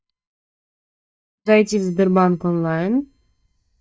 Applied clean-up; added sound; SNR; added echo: neural mask model DeepFilterNet 3.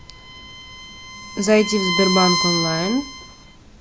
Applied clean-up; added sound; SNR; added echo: none; Bowed string instrument; 4 dB; none.